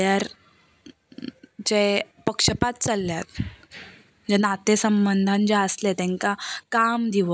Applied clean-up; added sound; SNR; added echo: none; none; none; none.